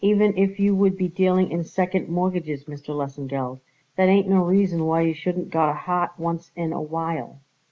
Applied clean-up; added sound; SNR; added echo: none; none; none; none.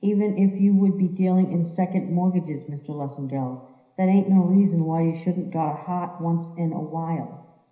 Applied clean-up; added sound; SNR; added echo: none; none; none; reverberation time 0.9 s.